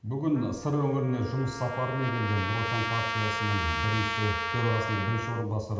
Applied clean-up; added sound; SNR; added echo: none; Trumpet; 4 dB; reverberation time 1.1 s.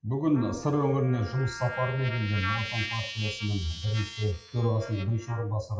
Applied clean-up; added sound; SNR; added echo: classical method WPE with log-MMSE.